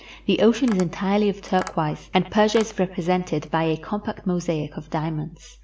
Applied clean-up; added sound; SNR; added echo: none; Tap; 20 dB; none.